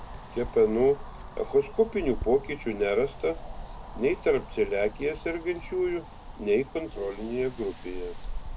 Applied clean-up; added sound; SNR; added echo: none; Wind; 11 dB; none.